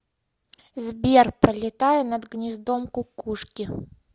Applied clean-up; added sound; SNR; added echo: none; none; none; none.